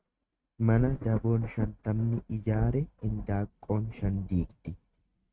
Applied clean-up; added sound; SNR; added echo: neural mask model RNNoise.